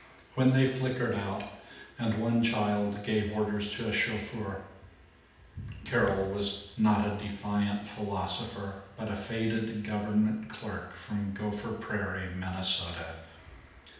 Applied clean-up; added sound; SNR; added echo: none; none; none; reverberation time 0.8 s.